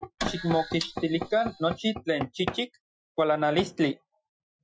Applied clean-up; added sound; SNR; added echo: classical method Wiener filter.